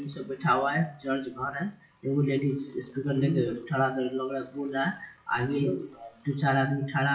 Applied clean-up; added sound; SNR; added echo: classical method WPE with log-MMSE.